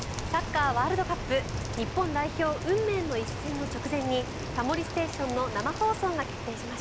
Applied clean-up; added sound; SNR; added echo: none; Rain; 5 dB; none.